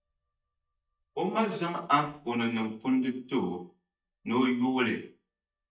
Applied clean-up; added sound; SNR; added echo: neural mask model DeepFilterNet 3.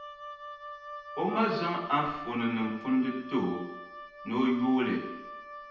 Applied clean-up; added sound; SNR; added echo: none; Wind instrument, woodwind instrument; 13 dB; reverberation time 0.9 s.